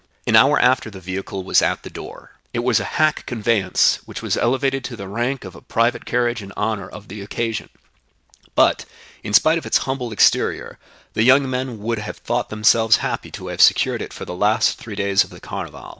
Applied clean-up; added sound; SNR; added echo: none; none; none; none.